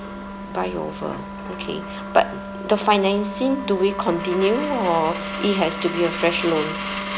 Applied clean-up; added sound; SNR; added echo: none; Coin (dropping) + Wind instrument, woodwind instrument; 7 dB; none.